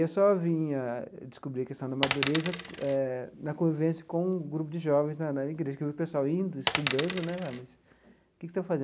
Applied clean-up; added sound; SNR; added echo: none; Coin (dropping); 0 dB; none.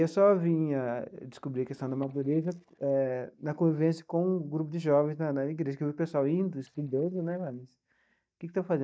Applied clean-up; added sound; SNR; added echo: neural mask model DeepFilterNet 3.